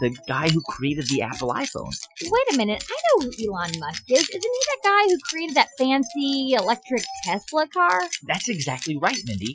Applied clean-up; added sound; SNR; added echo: classical method Wiener filter.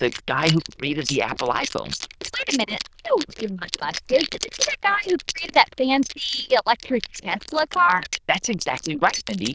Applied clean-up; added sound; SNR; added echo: neural diffusion model UNIVERSE++.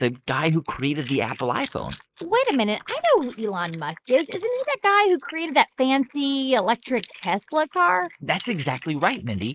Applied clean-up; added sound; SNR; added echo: neural mask model Resemble Enhance denoiser.